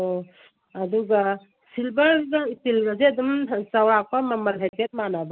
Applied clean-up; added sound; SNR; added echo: none; none; none; none.